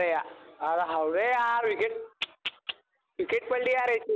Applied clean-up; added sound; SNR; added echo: none; none; none; none.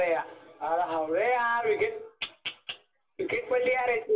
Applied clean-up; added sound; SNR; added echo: none; none; none; reverberation time 0.2 s.